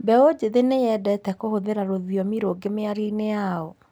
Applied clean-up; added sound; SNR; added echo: none; none; none; none.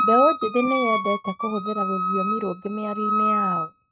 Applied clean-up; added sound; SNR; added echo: neural mask model RNNoise.